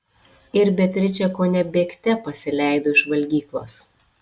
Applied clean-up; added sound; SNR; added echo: none; none; none; none.